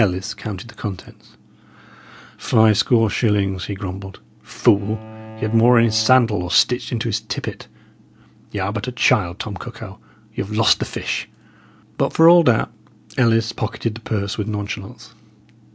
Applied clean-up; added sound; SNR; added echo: none; Bowed string instrument; 18 dB; none.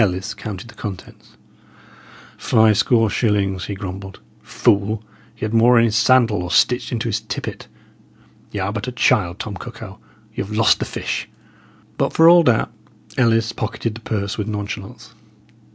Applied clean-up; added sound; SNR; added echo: none; none; none; none.